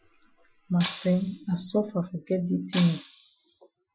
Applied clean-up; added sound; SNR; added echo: classical method Wiener filter.